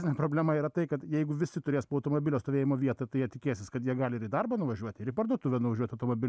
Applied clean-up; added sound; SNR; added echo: none; none; none; none.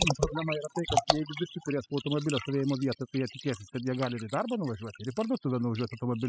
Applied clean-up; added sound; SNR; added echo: classical method spectral subtraction.